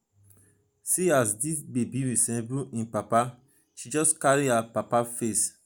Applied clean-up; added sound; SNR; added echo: none; none; none; none.